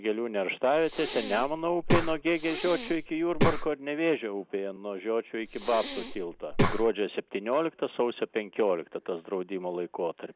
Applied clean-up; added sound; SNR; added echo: none; Breathing; 0 dB; none.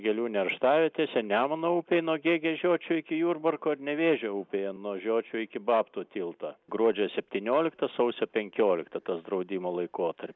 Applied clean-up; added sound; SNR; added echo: none; none; none; none.